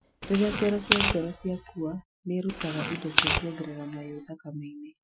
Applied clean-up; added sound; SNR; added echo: classical method Wiener filter.